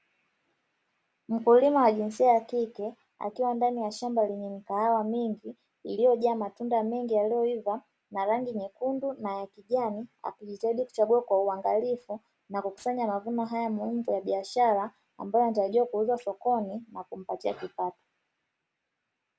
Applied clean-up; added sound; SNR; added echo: none; none; none; none.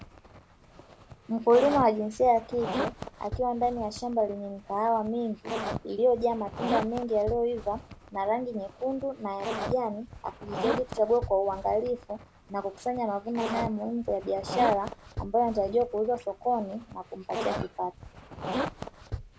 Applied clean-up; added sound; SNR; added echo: none; Zipper (clothing); 9 dB; none.